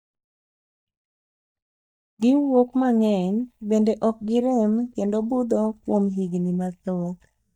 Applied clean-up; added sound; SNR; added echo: neural mask model DeepFilterNet 3.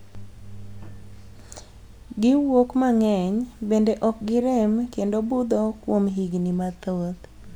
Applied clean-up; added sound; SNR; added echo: none; none; none; none.